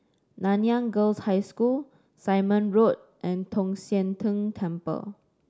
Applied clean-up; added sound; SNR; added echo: none; none; none; none.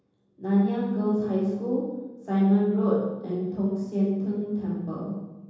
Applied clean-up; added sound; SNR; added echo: none; none; none; reverberation time 1.3 s.